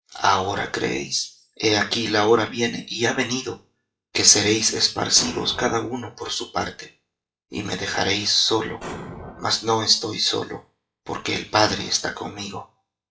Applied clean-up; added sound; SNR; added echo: classical method WPE with log-MMSE.